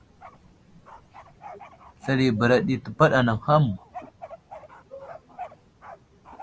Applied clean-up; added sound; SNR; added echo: none; Bark; 19 dB; none.